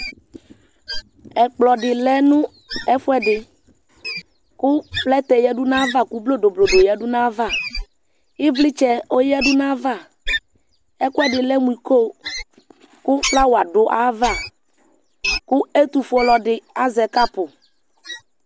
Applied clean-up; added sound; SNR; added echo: none; Wild animals; 11 dB; none.